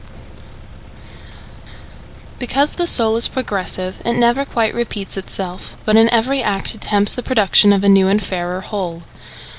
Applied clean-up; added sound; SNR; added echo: none; Engine; 18 dB; none.